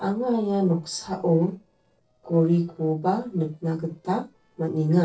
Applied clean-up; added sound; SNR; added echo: neural separator model SepFormer DNS4.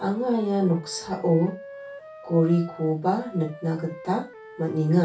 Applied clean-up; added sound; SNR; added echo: none; Wind instrument, woodwind instrument; 18 dB; reverberation time 0.2 s.